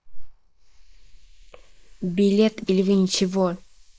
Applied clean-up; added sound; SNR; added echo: neural mask model Resemble Enhance denoiser.